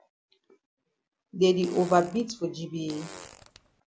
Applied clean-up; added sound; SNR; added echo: none; Fart; 18 dB; none.